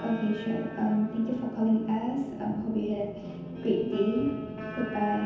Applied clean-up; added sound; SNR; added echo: none; Guitar; 11 dB; reverberation time 1.0 s.